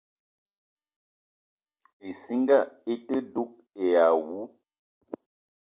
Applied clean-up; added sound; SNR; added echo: none; none; none; none.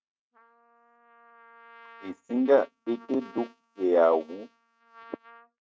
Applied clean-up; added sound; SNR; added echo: neural mask model RNNoise.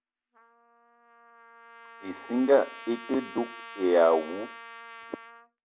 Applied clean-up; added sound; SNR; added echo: none; Trumpet; 17 dB; none.